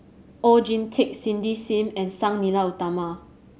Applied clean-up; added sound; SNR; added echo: none; none; none; none.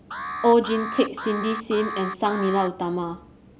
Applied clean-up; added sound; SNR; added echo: none; Alarm; 9 dB; none.